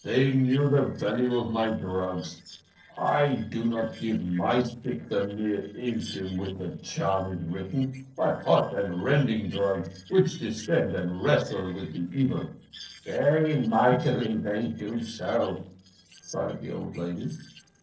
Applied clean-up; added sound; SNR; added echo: neural separator model SepFormer DNS4.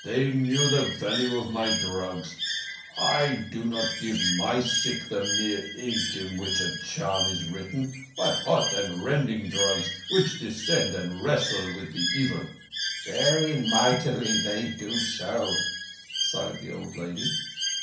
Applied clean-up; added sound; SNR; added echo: none; Bird; 3 dB; reverberation time 0.6 s.